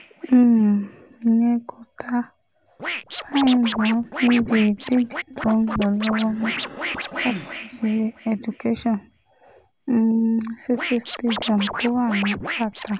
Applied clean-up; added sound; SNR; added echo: none; Scratching (performance technique) + Breathing; 10 dB; none.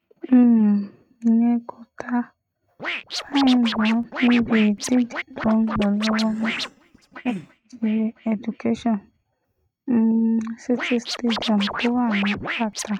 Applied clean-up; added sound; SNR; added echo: neural mask model RNNoise.